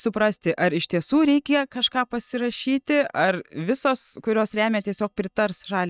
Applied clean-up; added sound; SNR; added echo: neural mask model DeepFilterNet 3.